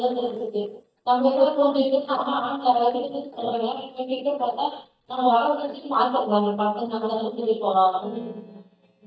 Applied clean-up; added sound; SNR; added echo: neural mask model DeepFilterNet 3.